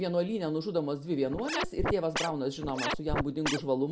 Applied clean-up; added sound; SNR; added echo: none; Scratching (performance technique); 3 dB; reverberation time 0.3 s.